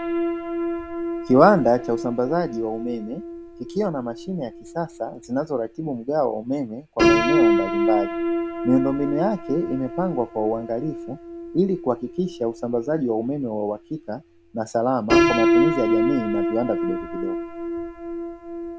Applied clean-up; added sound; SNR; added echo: none; Piano; 1 dB; none.